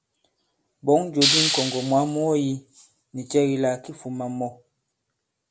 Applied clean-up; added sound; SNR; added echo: none; Hiss; -1 dB; none.